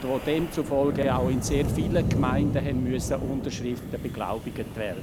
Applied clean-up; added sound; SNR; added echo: none; Wind; 1 dB; none.